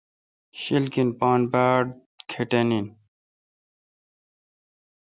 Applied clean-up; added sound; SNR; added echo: none; none; none; none.